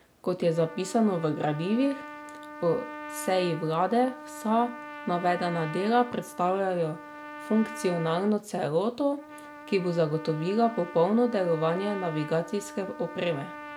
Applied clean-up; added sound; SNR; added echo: none; Trumpet; 14 dB; none.